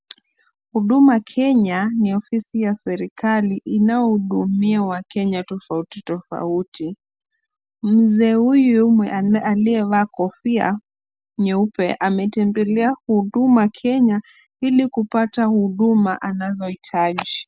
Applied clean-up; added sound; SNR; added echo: none; none; none; none.